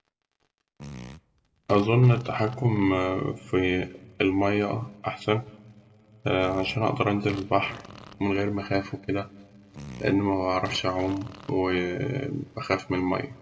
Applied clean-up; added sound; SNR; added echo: none; Fart; 17 dB; reverberation time 1.0 s.